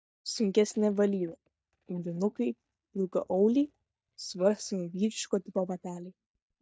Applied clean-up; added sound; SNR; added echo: neural mask model DeepFilterNet 3.